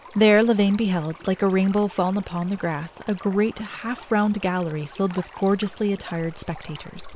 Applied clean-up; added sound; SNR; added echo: none; Stream; 20 dB; none.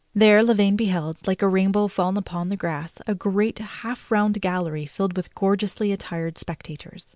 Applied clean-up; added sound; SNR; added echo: none; none; none; none.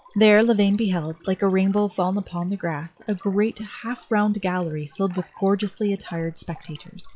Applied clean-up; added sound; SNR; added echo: classical method log-MMSE.